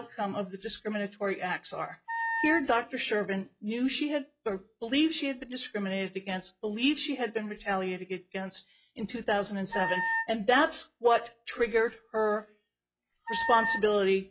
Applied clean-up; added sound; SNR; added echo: classical method log-MMSE.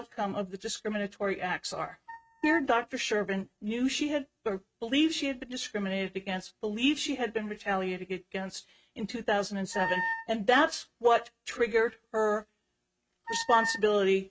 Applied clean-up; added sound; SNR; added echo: neural mask model RNNoise.